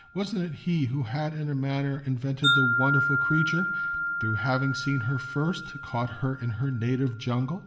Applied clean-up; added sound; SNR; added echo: none; Wind chime; 3 dB; reverberation time 2.3 s.